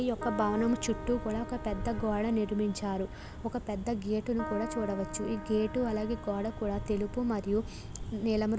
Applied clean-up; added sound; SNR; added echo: none; Keyboard (musical); 13 dB; none.